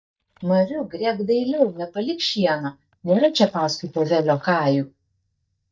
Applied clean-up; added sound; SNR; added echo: neural mask model DeepFilterNet 3.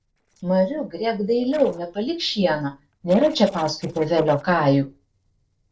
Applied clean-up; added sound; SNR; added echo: neural separator model SepFormer DNS4.